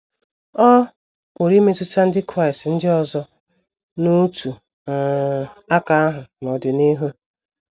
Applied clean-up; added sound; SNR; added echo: none; none; none; none.